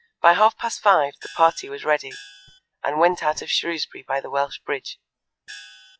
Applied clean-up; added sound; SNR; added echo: classical method log-MMSE.